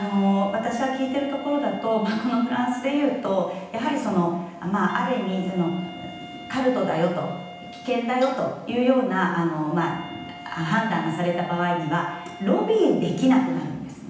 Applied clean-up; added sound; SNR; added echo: none; Wind instrument, woodwind instrument; 18 dB; reverberation time 0.9 s.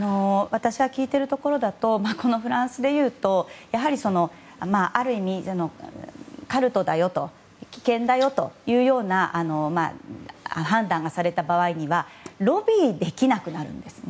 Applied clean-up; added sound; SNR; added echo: none; none; none; none.